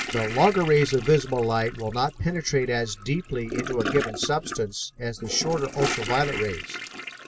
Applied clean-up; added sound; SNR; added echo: none; Toilet flush / Gurgling; 9 dB; none.